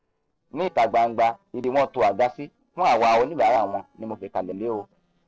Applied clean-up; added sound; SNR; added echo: neural separator model SepFormer DNS4.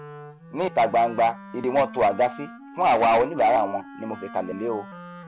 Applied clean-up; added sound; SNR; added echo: none; Wind instrument, woodwind instrument; 16 dB; none.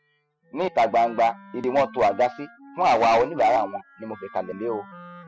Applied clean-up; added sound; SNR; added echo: classical method spectral subtraction.